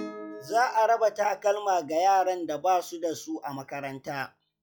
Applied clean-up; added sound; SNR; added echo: classical method log-MMSE.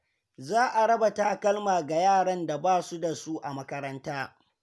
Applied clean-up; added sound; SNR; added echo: none; none; none; none.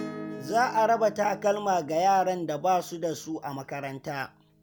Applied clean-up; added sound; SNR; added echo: none; Acoustic guitar / Strum; 16 dB; none.